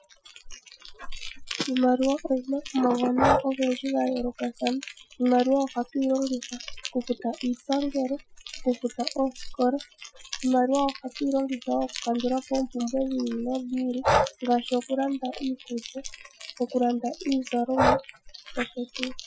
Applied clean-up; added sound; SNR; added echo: classical method Wiener filter.